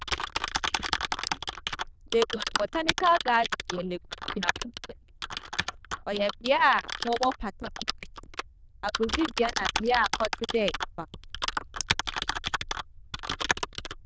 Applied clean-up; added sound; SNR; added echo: neural diffusion model UNIVERSE++.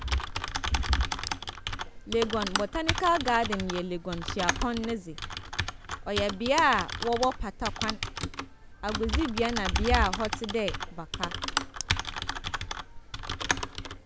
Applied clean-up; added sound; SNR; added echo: none; Typing; 1 dB; none.